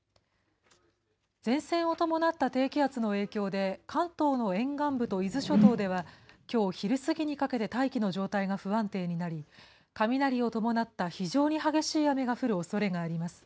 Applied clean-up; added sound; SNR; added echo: none; Whoosh, swoosh, swish; -1 dB; none.